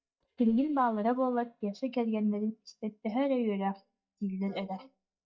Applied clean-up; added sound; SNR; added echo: neural mask model DeepFilterNet 3.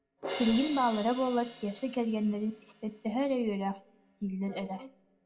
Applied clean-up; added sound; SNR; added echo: none; Crash cymbal; 13 dB; reverberation time 0.3 s.